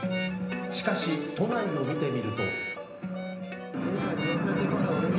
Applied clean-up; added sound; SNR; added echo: none; Harmonica; 11 dB; reverberation time 0.9 s.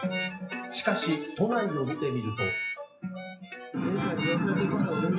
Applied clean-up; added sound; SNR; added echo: classical method WPE with log-MMSE.